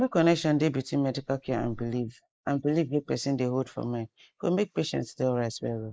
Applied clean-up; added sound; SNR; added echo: neural mask model Resemble Enhance denoiser.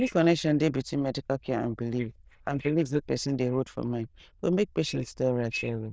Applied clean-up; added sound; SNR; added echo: neural diffusion model UNIVERSE++.